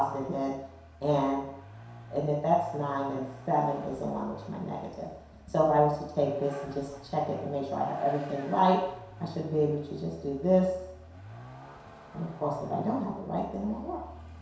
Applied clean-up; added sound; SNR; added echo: none; Vehicle; 18 dB; reverberation time 0.7 s.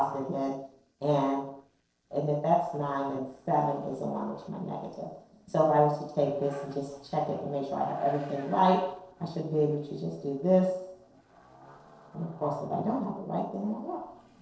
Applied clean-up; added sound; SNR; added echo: neural separator model SepFormer DNS4.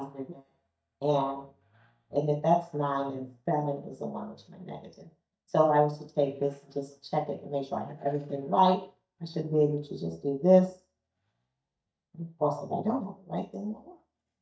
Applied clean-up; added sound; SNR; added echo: neural mask model DeepFilterNet 3.